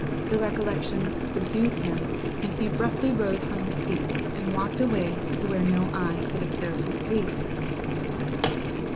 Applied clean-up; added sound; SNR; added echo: none; Boiling; -1 dB; none.